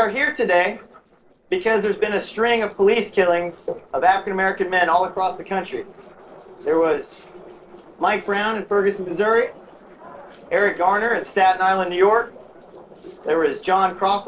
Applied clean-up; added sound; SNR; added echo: neural separator model SepFormer DNS4.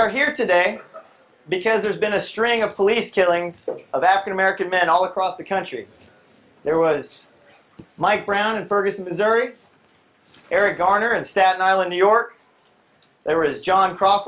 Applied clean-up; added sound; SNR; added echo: none; none; none; none.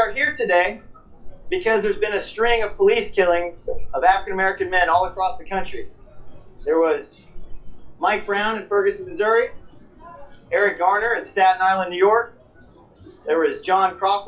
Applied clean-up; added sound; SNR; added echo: classical method WPE with log-MMSE.